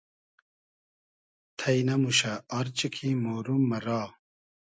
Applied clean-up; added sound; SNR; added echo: none; none; none; none.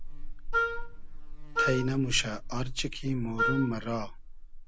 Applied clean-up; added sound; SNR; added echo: none; Wind instrument, woodwind instrument + Buzz; 0 dB; none.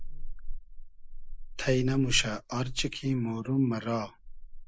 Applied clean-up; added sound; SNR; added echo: neural mask model Resemble Enhance denoiser.